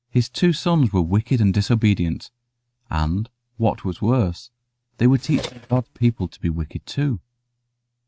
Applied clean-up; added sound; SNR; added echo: neural mask model RNNoise.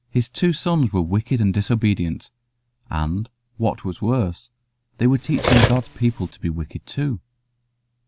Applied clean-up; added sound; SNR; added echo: none; Cutlery, silverware; 0 dB; none.